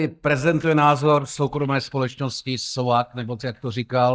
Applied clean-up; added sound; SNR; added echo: neural mask model DeepFilterNet 3.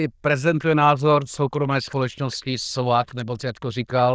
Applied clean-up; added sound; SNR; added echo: neural diffusion model UNIVERSE++.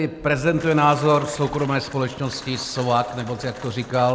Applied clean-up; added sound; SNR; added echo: none; Rain; 19 dB; none.